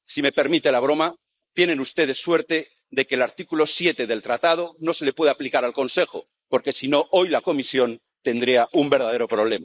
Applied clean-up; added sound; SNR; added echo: neural mask model Resemble Enhance denoiser.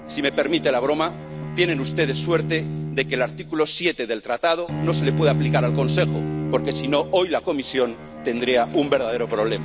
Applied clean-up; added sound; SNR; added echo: none; Bowed string instrument; 5 dB; none.